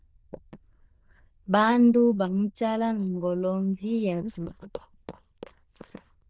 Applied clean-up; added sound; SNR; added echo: neural diffusion model UNIVERSE++.